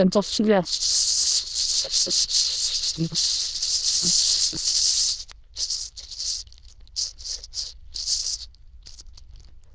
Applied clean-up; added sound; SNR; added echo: neural diffusion model UNIVERSE++.